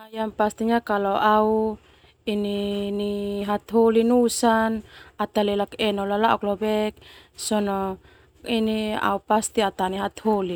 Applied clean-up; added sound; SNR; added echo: none; none; none; none.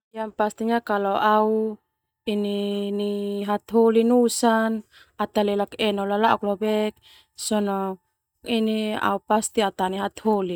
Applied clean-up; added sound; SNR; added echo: neural mask model DeepFilterNet 3.